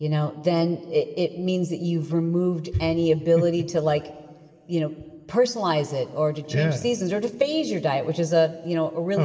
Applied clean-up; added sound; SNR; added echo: none; none; none; reverberation time 2.7 s.